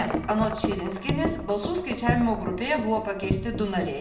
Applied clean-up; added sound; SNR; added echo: none; Wind chime; 4 dB; reverberation time 0.7 s.